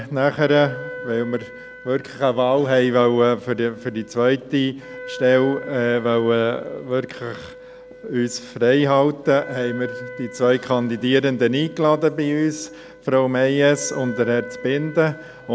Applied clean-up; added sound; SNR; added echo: none; Wind instrument, woodwind instrument; 17 dB; none.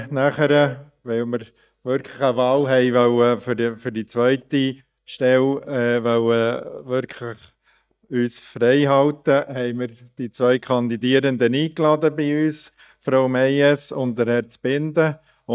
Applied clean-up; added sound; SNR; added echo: neural mask model DeepFilterNet 3.